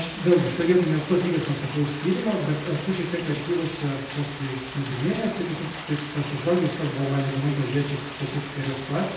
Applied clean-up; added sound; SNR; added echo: none; Rain; 10 dB; reverberation time 0.8 s.